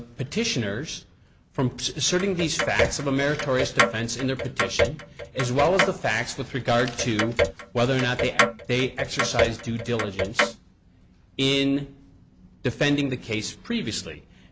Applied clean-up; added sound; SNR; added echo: none; Clock; 1 dB; none.